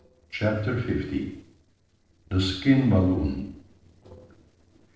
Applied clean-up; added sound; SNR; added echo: neural separator model SepFormer DNS4.